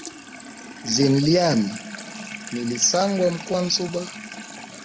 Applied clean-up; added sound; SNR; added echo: none; Sink (filling or washing) / Water tap, faucet; 13 dB; none.